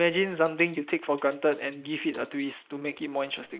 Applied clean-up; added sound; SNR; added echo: neural mask model Resemble Enhance denoiser.